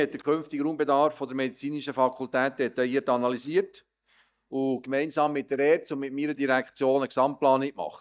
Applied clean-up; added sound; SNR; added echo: neural mask model DeepFilterNet 3.